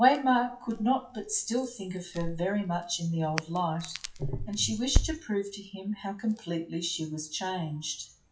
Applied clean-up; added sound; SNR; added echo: classical method WPE with log-MMSE.